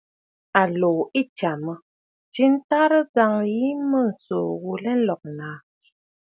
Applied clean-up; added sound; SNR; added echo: none; none; none; none.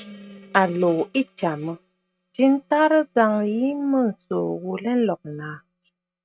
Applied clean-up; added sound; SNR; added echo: neural mask model RNNoise.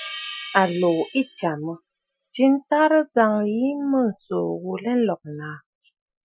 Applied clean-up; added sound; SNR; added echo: classical method Wiener filter.